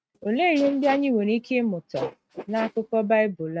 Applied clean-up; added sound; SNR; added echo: neural mask model RNNoise.